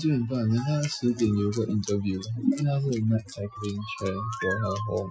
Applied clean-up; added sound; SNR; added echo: classical method Wiener filter.